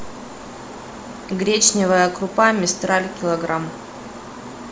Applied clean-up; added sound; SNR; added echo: none; none; none; none.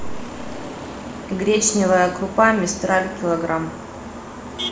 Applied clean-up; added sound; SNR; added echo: none; Motor vehicle (road); 15 dB; reverberation time 0.7 s.